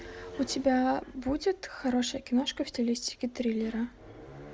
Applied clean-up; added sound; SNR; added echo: none; none; none; none.